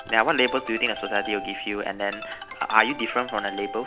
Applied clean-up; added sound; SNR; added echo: none; Ringtone; 11 dB; none.